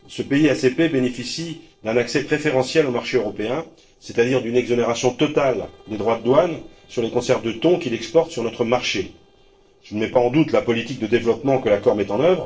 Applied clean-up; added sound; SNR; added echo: neural separator model SepFormer DNS4.